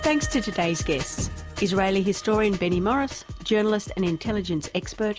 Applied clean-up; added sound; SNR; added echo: none; none; none; none.